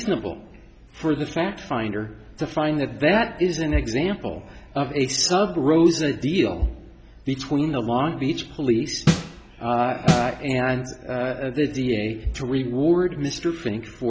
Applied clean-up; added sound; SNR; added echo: none; Snare drum; 2 dB; none.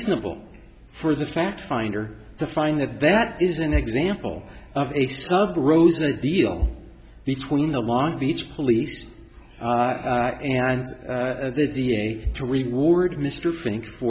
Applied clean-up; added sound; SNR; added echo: none; none; none; none.